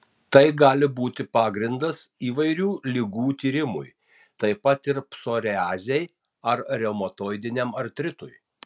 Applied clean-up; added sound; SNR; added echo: none; none; none; none.